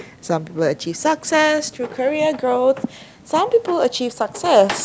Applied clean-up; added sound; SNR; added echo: none; Drawer open or close; 18 dB; none.